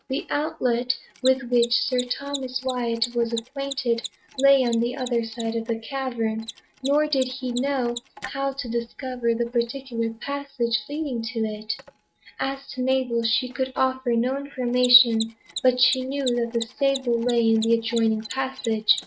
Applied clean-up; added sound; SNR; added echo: neural mask model RNNoise.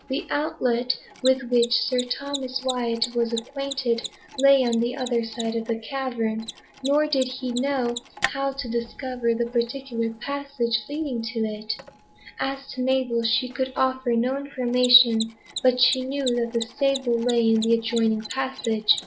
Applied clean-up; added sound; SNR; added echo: none; Mechanisms; 14 dB; none.